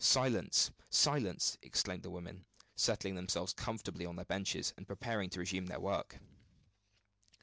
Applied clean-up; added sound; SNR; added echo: none; none; none; none.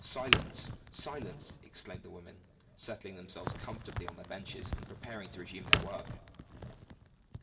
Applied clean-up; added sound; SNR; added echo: none; Crack; -5 dB; reverberation time 1.5 s.